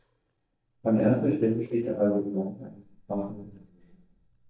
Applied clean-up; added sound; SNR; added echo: neural mask model DeepFilterNet 3.